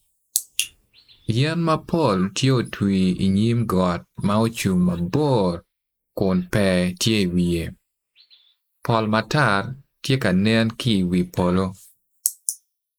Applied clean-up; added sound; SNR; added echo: neural mask model Resemble Enhance denoiser.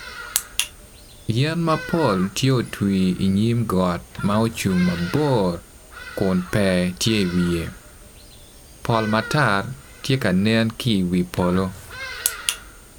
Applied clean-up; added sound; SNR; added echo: none; Bird vocalization, bird call, bird song; 16 dB; none.